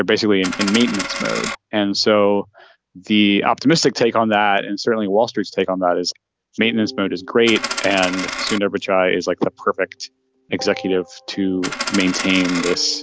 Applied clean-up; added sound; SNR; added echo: none; Coin (dropping); 6 dB; none.